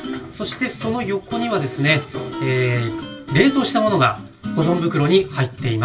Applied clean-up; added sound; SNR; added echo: none; none; none; reverberation time 0.2 s.